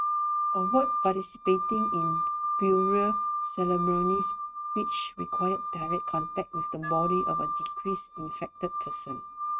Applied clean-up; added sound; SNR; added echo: neural mask model RNNoise.